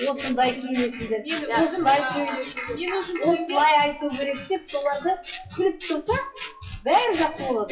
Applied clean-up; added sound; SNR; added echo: classical method WPE with log-MMSE.